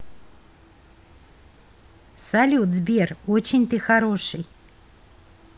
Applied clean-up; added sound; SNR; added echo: none; none; none; none.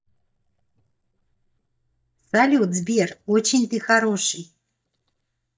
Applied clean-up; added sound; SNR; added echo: neural mask model DeepFilterNet 3.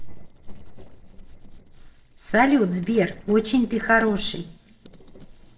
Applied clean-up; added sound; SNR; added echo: neural separator model SepFormer DNS4.